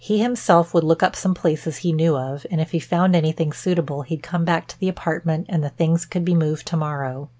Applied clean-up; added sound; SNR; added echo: none; none; none; none.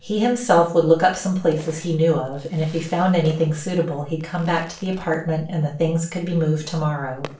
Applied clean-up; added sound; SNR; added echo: neural separator model SepFormer DNS4.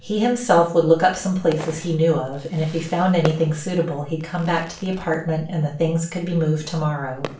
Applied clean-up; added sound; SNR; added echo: none; Fireworks; 18 dB; reverberation time 0.4 s.